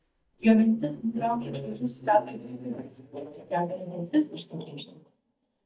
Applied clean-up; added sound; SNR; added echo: neural mask model DeepFilterNet 3.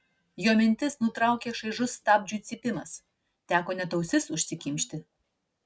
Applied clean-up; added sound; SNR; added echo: none; none; none; none.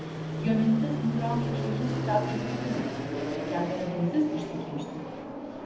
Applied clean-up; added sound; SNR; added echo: none; Fixed-wing aircraft, airplane; 1 dB; reverberation time 0.8 s.